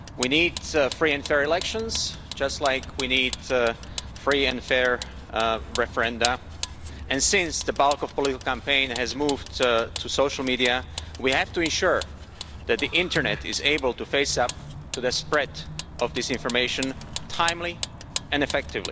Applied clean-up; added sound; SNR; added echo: none; Vehicle; 10 dB; none.